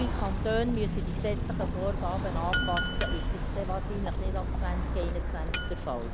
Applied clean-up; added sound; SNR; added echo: none; Walk, footsteps + Chink, clink; -4 dB; none.